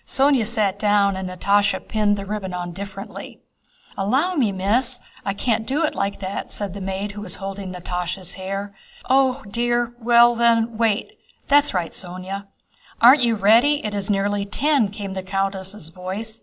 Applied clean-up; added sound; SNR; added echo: none; none; none; none.